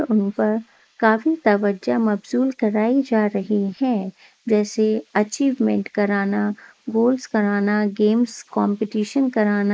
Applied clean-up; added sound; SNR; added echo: neural mask model Resemble Enhance denoiser.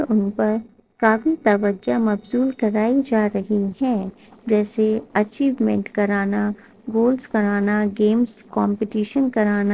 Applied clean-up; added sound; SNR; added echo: neural separator model SepFormer DNS4.